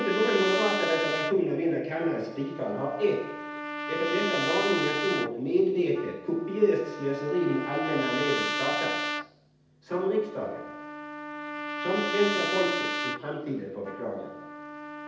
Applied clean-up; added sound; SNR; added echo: none; Trumpet; 4 dB; reverberation time 0.8 s.